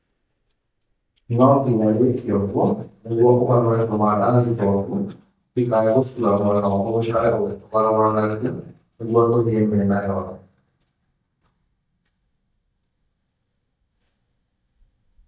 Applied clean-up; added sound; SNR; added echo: neural mask model DeepFilterNet 3.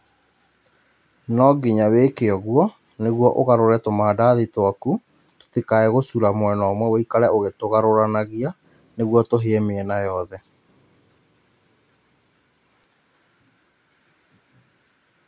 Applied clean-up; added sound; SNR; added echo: none; none; none; none.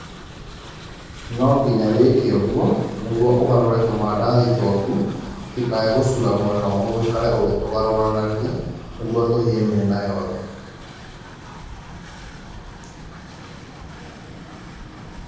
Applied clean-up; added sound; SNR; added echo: none; Train; 14 dB; reverberation time 1.3 s.